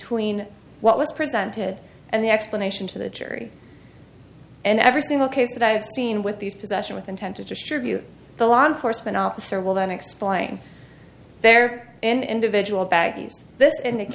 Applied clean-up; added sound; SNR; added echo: none; none; none; none.